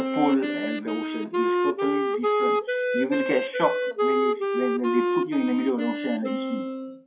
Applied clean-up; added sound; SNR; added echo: classical method WPE with log-MMSE.